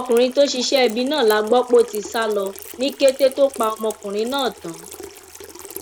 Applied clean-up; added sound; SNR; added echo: none; Sink (filling or washing) / Water tap, faucet + Crackle; 17 dB; none.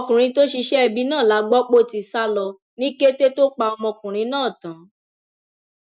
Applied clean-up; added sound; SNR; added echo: none; none; none; none.